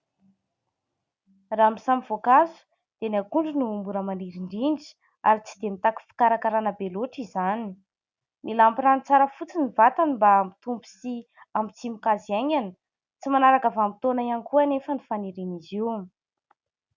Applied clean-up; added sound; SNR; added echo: none; none; none; none.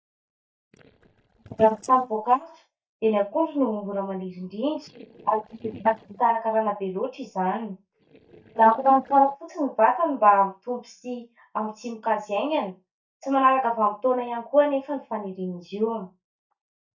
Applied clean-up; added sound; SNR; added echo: neural mask model DeepFilterNet 3.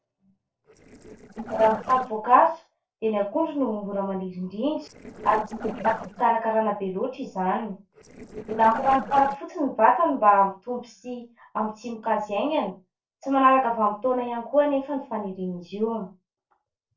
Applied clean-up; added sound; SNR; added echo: neural separator model SepFormer DNS4.